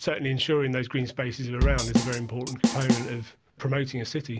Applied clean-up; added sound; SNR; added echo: none; Drum / Drum kit; -2 dB; none.